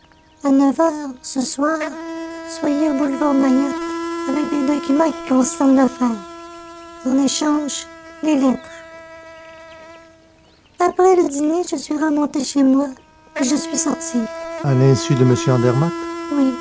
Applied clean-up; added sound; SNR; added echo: none; Insect; 12 dB; none.